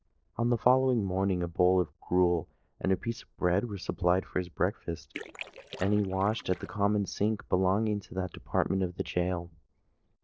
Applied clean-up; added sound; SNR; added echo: neural separator model SepFormer DNS4.